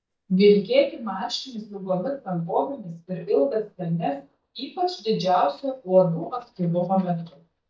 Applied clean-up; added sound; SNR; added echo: neural mask model DeepFilterNet 3.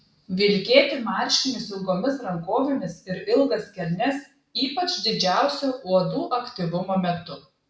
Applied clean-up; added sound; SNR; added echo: none; none; none; none.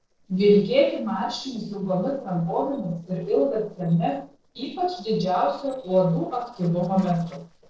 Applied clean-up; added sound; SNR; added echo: neural separator model SepFormer DNS4.